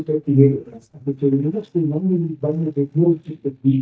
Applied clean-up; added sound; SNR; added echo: neural mask model DeepFilterNet 3.